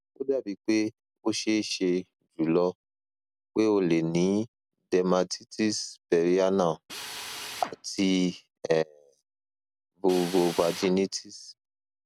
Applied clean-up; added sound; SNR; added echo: none; Drill; 13 dB; none.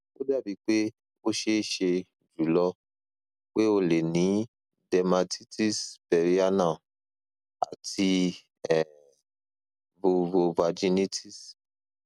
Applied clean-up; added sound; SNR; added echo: none; none; none; none.